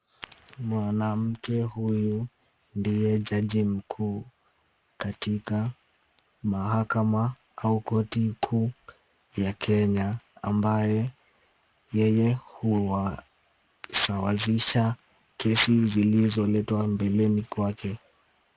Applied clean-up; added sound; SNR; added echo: none; none; none; none.